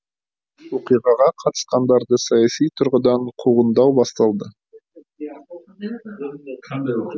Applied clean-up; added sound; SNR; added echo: none; none; none; none.